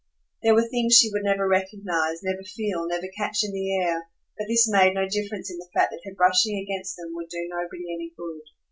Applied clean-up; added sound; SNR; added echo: none; none; none; none.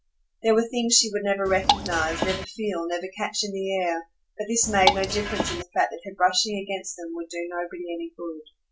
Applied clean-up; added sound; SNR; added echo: none; Drip / Water; 0 dB; none.